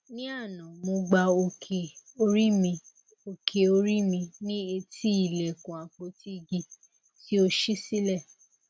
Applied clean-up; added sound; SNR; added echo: none; none; none; none.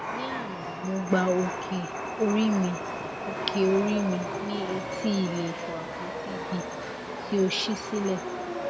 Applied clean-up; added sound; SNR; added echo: none; Chatter / Subway, metro, underground; 5 dB; none.